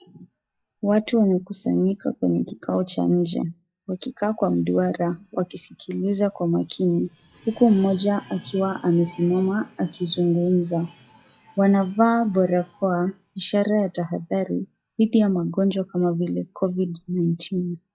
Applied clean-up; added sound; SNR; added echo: classical method log-MMSE.